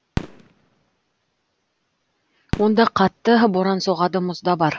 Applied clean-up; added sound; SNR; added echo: none; Fireworks; 14 dB; none.